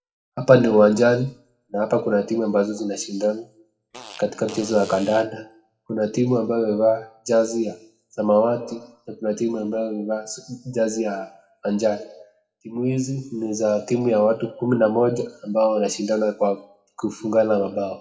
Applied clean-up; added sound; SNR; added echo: classical method WPE with log-MMSE.